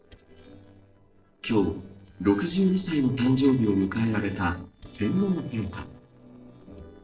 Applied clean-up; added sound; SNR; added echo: neural separator model SepFormer DNS4.